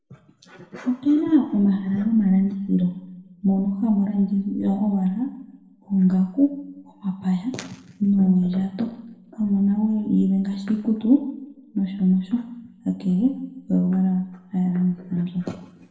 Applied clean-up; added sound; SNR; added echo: none; none; none; reverberation time 0.9 s.